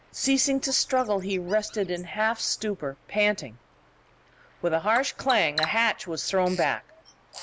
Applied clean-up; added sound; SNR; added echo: none; Bird vocalization, bird call, bird song; 15 dB; none.